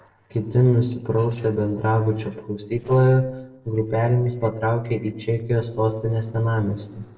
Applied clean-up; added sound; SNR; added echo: neural separator model SepFormer DNS4.